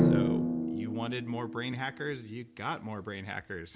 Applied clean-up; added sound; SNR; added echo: none; Drum; -5 dB; none.